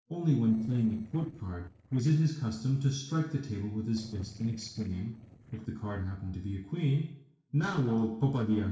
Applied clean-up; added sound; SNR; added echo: neural separator model SepFormer DNS4.